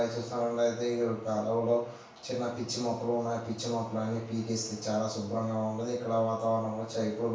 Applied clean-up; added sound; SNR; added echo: none; none; none; reverberation time 0.7 s.